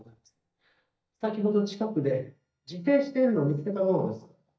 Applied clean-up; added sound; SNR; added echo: neural mask model DeepFilterNet 3.